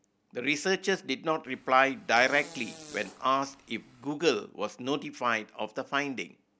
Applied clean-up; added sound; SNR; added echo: none; Fart; 19 dB; none.